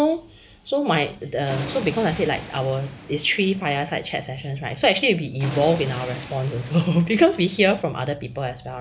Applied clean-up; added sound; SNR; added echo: none; Thunder; 13 dB; none.